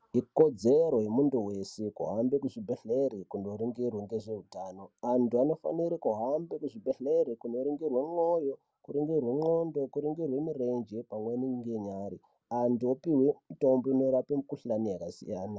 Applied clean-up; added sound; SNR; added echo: none; none; none; none.